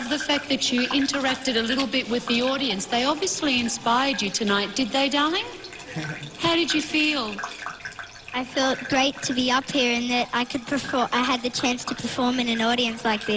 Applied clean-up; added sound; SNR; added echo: none; Bathtub (filling or washing) / Gurgling; 13 dB; none.